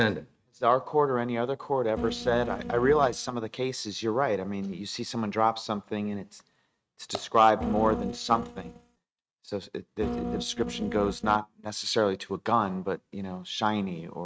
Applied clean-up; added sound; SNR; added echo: neural mask model RNNoise.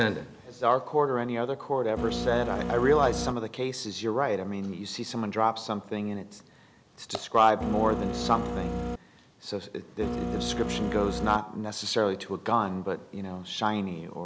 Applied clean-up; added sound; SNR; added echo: none; Printer; 3 dB; none.